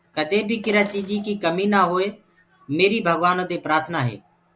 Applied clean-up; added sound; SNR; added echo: none; Sink (filling or washing); 19 dB; none.